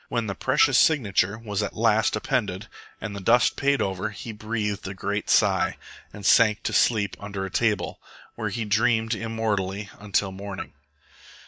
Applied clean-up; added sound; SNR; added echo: neural mask model DeepFilterNet 3.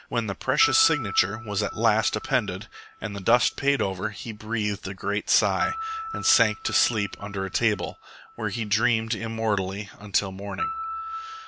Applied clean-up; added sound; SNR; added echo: none; Piano; 11 dB; none.